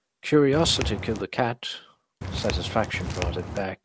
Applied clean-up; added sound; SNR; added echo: none; Walk, footsteps; 5 dB; none.